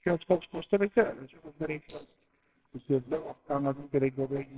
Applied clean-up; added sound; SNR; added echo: neural separator model SepFormer WHAMR!.